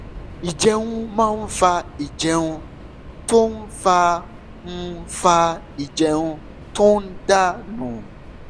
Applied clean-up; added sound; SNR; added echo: none; Subway, metro, underground; 16 dB; none.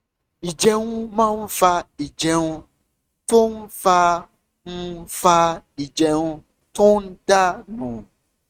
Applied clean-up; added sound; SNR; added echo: neural mask model RNNoise.